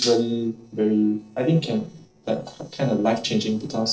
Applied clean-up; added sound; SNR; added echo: neural separator model SepFormer DNS4.